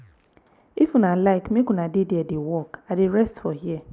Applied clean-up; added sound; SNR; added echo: none; none; none; none.